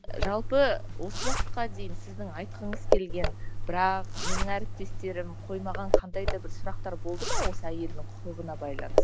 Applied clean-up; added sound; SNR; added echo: none; Zipper (clothing); -5 dB; none.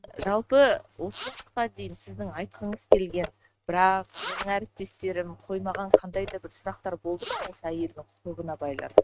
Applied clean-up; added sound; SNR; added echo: neural mask model RNNoise.